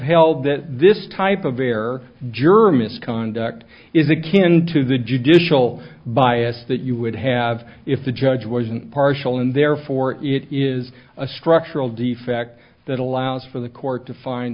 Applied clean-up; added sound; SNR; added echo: none; none; none; none.